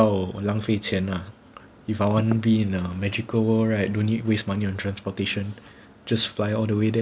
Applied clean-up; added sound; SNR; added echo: none; none; none; none.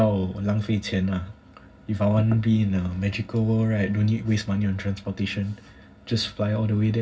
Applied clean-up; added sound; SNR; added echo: none; none; none; reverberation time 0.4 s.